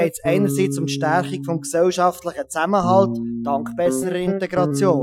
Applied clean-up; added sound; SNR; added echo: classical method Wiener filter.